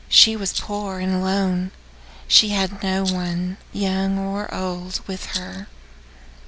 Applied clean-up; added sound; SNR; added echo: none; Rattle; 9 dB; none.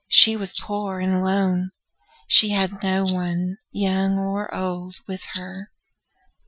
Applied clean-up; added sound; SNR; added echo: classical method Wiener filter.